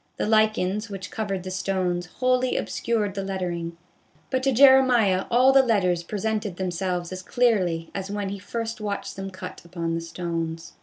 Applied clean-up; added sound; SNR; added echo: none; none; none; none.